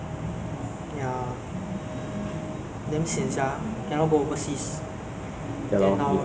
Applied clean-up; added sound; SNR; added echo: none; none; none; none.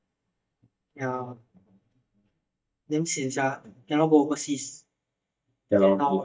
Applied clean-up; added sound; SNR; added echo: neural mask model DeepFilterNet 3.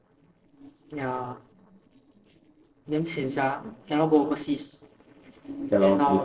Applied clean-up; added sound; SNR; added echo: neural separator model SepFormer DNS4.